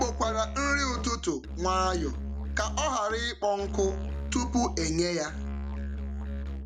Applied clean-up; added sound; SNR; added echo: none; Musical instrument; 4 dB; none.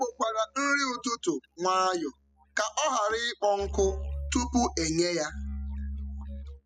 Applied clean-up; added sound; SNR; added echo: classical method spectral subtraction.